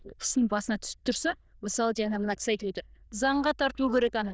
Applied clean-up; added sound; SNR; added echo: neural diffusion model UNIVERSE++.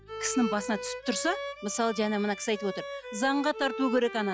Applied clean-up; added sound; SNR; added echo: classical method log-MMSE.